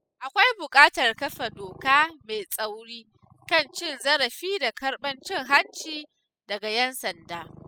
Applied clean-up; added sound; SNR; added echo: classical method spectral subtraction.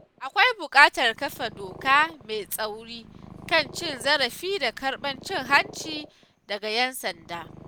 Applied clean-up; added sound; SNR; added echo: none; Purr; 20 dB; none.